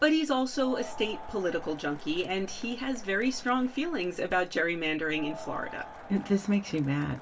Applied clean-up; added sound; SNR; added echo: none; Crowd; 17 dB; reverberation time 0.2 s.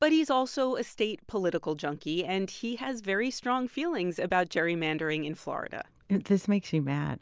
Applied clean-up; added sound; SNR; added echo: none; none; none; none.